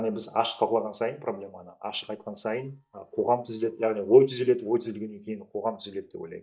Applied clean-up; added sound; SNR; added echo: neural mask model DeepFilterNet 3.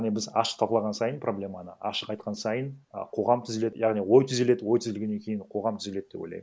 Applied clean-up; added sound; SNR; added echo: none; none; none; none.